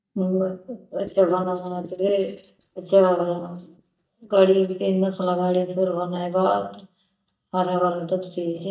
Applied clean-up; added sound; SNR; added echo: neural mask model DeepFilterNet 3.